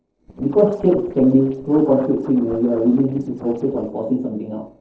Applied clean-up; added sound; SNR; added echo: neural separator model SepFormer DNS4.